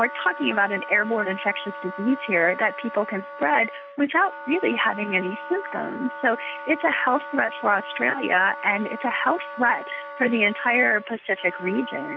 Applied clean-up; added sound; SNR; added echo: none; Wind instrument, woodwind instrument; 12 dB; none.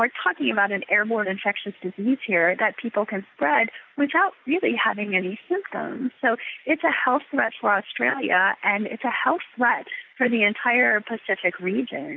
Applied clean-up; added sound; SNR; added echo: none; none; none; none.